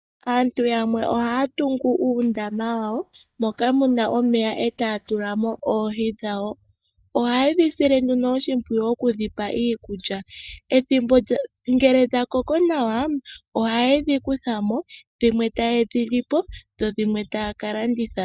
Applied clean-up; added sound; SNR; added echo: neural mask model DeepFilterNet 3.